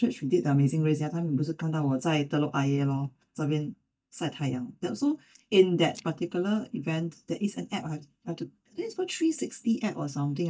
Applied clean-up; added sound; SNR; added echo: neural mask model DeepFilterNet 3.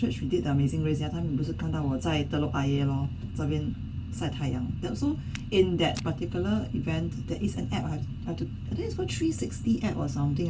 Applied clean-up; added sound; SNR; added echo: none; Walk, footsteps; 20 dB; reverberation time 0.2 s.